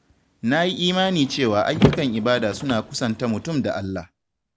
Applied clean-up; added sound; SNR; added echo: none; Car; 4 dB; none.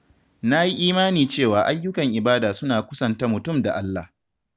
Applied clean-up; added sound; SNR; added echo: none; none; none; none.